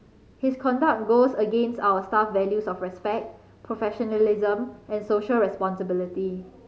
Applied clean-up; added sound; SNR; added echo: none; none; none; none.